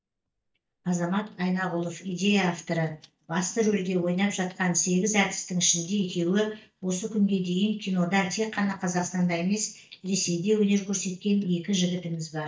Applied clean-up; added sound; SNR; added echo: neural mask model DeepFilterNet 3.